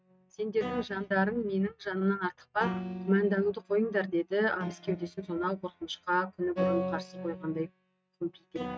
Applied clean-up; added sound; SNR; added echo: neural mask model RNNoise.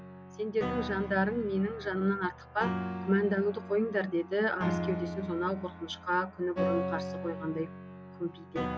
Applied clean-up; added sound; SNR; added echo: none; Piano; 5 dB; none.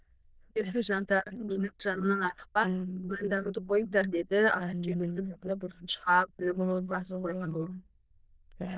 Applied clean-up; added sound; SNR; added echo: neural diffusion model UNIVERSE++.